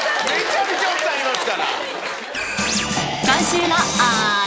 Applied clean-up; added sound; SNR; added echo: none; none; none; none.